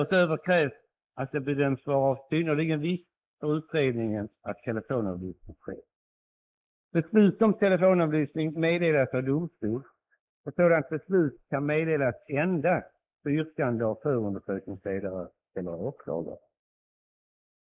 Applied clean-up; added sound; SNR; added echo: neural mask model Resemble Enhance denoiser.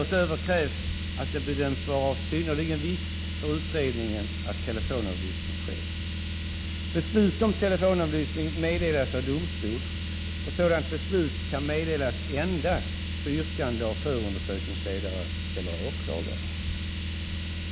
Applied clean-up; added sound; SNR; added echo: none; Car; 1 dB; none.